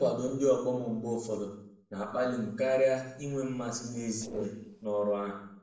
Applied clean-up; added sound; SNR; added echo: neural separator model SepFormer DNS4.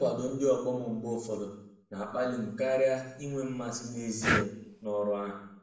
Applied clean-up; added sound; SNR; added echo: none; Breathing; 5 dB; reverberation time 0.7 s.